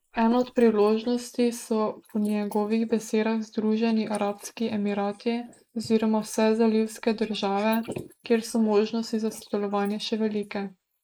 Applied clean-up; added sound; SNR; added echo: neural mask model Resemble Enhance denoiser.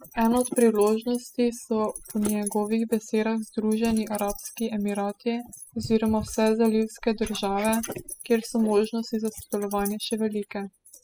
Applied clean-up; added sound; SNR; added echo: classical method spectral subtraction.